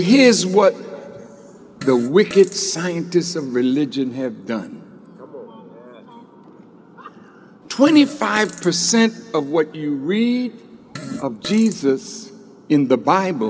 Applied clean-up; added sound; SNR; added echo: none; Fart; 17 dB; none.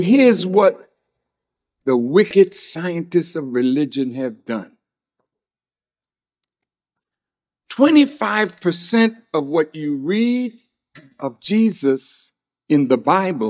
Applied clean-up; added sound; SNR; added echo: neural mask model DeepFilterNet 3.